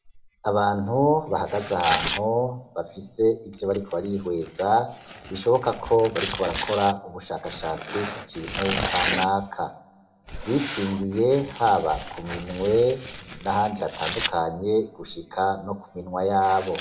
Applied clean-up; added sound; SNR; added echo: none; Tearing; 10 dB; reverberation time 0.8 s.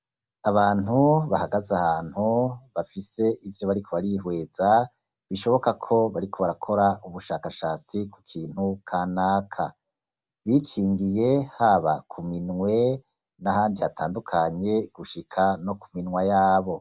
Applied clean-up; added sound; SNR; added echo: none; none; none; none.